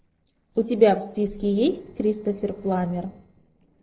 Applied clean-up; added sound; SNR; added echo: neural separator model SepFormer DNS4.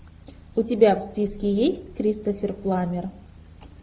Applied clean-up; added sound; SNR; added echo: none; none; none; none.